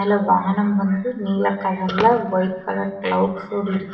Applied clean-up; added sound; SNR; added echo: none; none; none; reverberation time 0.8 s.